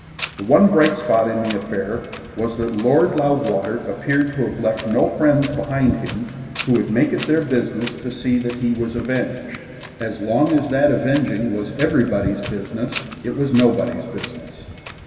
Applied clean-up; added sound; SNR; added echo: none; Wind; 15 dB; reverberation time 2.4 s.